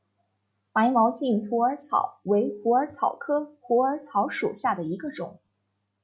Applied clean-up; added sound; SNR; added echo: none; none; none; none.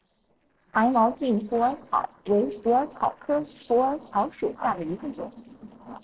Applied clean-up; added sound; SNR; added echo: neural separator model SepFormer DNS4.